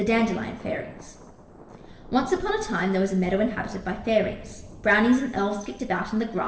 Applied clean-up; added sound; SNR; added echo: none; Thunder; 19 dB; reverberation time 1.1 s.